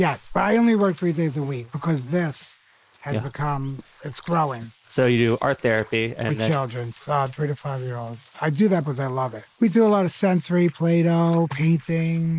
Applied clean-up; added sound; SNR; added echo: neural mask model Resemble Enhance denoiser.